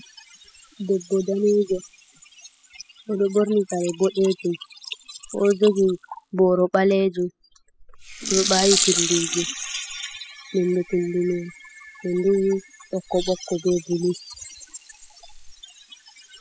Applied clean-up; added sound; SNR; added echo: classical method spectral subtraction.